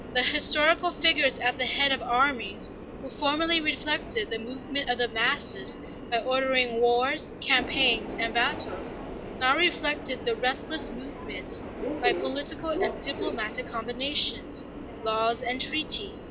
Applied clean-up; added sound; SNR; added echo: none; Subway, metro, underground; 11 dB; none.